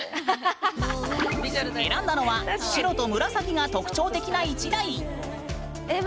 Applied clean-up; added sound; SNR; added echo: none; none; none; none.